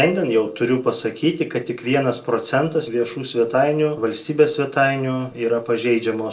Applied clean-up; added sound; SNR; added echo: neural separator model SepFormer DNS4.